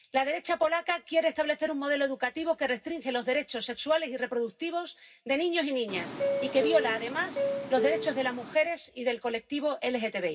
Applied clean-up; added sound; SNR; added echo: none; Subway, metro, underground; 2 dB; reverberation time 0.4 s.